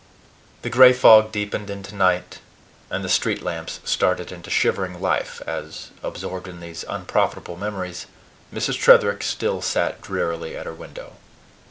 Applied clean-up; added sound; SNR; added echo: none; none; none; none.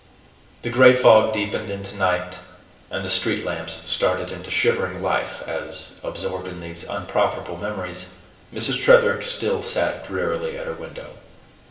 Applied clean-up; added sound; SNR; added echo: none; none; none; reverberation time 0.9 s.